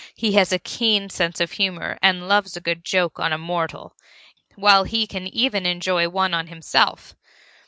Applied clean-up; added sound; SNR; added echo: none; none; none; none.